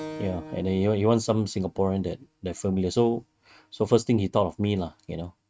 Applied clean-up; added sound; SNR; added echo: neural mask model RNNoise.